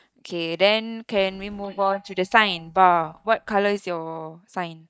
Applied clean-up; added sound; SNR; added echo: neural mask model DeepFilterNet 3.